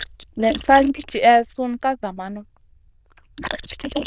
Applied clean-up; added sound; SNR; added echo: neural diffusion model UNIVERSE++.